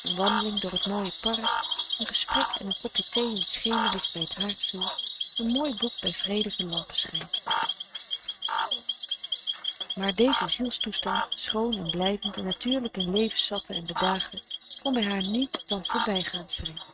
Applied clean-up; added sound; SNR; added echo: neural mask model RNNoise.